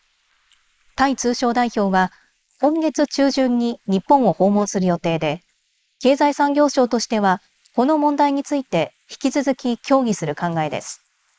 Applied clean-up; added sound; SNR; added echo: neural mask model Resemble Enhance denoiser.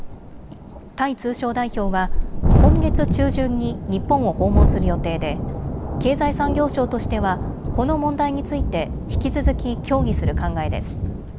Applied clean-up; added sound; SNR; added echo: none; Thunderstorm; -2 dB; none.